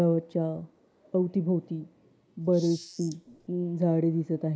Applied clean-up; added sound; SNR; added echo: neural mask model Resemble Enhance denoiser.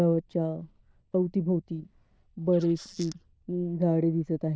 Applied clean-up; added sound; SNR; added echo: neural diffusion model UNIVERSE++.